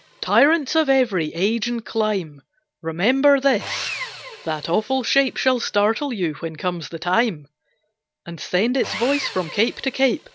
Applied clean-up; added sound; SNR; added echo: none; Sawing; 16 dB; none.